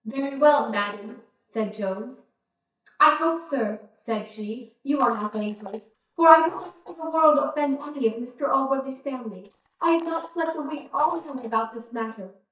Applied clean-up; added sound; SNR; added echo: neural mask model DeepFilterNet 3.